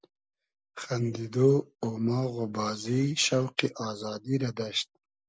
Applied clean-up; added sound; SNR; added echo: none; none; none; none.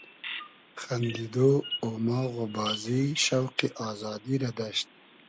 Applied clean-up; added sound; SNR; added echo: none; Bird vocalization, bird call, bird song; 13 dB; none.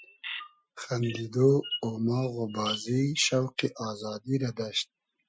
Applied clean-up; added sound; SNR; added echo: classical method Wiener filter.